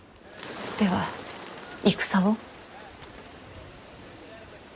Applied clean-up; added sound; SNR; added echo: none; Bird; 12 dB; none.